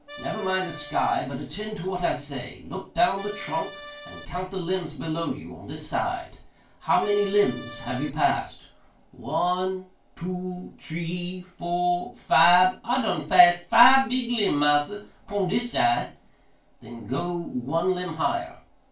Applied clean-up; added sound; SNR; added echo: none; Accordion; 13 dB; reverberation time 0.3 s.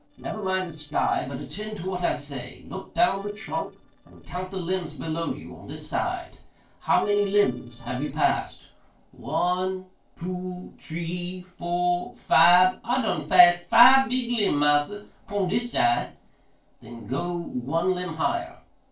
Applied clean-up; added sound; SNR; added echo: neural separator model SepFormer DNS4.